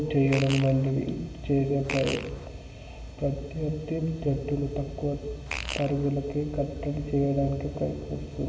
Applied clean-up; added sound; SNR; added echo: none; Fart; 9 dB; reverberation time 2.4 s.